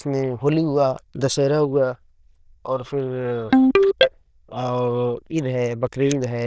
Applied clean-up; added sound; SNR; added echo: neural diffusion model UNIVERSE++.